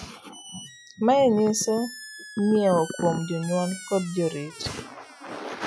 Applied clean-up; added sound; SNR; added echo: classical method log-MMSE.